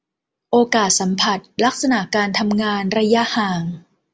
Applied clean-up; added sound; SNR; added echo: none; none; none; none.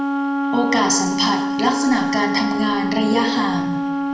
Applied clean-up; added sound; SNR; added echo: none; Wind instrument, woodwind instrument; 0 dB; reverberation time 1.0 s.